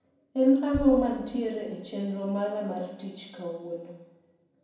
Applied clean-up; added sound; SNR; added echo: none; Bass drum; 17 dB; reverberation time 0.9 s.